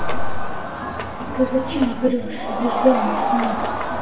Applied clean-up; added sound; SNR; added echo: none; Crowd; 5 dB; reverberation time 1.3 s.